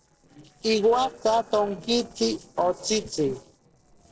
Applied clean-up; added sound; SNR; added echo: neural separator model SepFormer DNS4.